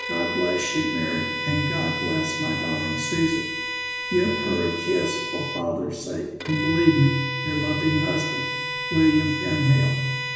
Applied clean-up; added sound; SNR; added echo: none; Bowed string instrument; 5 dB; reverberation time 1.1 s.